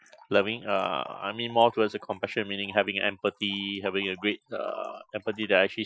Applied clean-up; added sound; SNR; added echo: classical method Wiener filter.